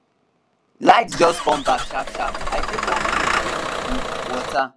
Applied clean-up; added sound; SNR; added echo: none; Engine starting / Bus; 2 dB; none.